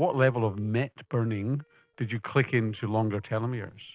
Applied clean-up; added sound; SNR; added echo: neural separator model SepFormer DNS4.